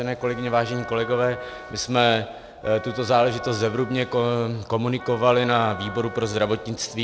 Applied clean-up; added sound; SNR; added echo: none; Wind instrument, woodwind instrument; 16 dB; none.